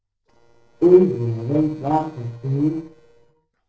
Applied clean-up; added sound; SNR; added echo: neural separator model SepFormer DNS4.